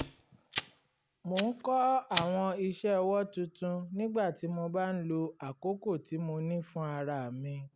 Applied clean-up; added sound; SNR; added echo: none; Fire; 0 dB; none.